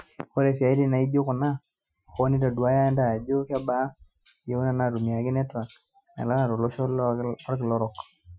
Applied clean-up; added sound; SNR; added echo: classical method Wiener filter.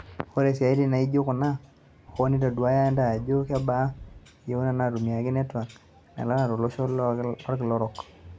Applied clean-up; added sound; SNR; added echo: none; Wind; 19 dB; none.